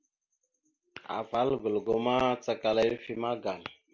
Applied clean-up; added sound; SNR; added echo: none; none; none; none.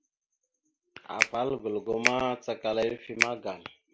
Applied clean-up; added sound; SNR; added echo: none; Finger snapping; -3 dB; none.